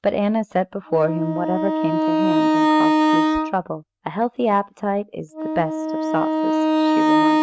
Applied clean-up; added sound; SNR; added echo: neural mask model RNNoise.